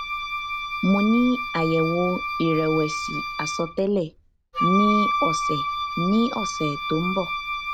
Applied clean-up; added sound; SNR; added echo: none; Wind instrument, woodwind instrument; 3 dB; none.